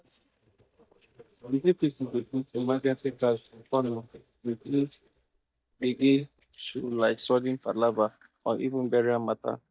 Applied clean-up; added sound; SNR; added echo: neural mask model DeepFilterNet 3.